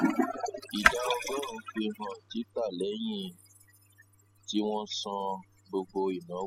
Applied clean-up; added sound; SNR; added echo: classical method spectral subtraction.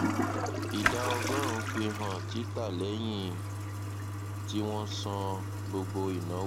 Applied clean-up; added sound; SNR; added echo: none; Toilet flush; -3 dB; none.